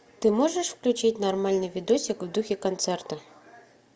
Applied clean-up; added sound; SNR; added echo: none; none; none; none.